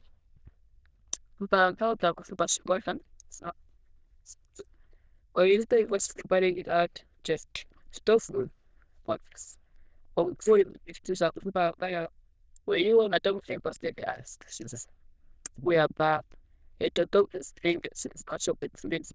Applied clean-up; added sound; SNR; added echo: neural diffusion model UNIVERSE++.